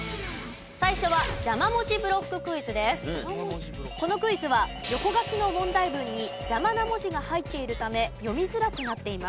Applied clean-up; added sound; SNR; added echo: none; Acoustic guitar + Gong; 13 dB; none.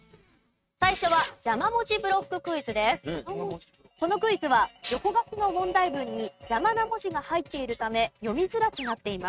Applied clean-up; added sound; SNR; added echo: neural mask model RNNoise.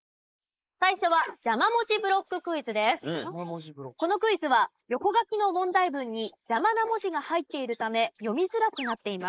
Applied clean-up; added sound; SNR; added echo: neural mask model Resemble Enhance denoiser.